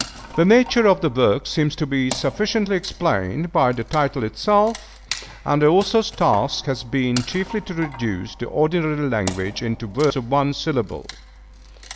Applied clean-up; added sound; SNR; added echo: none; Wood; 17 dB; none.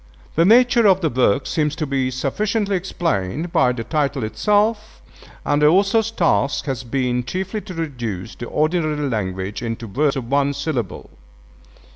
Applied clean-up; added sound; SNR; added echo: none; none; none; none.